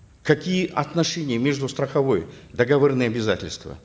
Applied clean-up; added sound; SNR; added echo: none; none; none; none.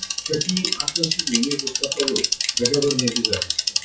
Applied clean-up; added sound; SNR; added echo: classical method WPE with log-MMSE.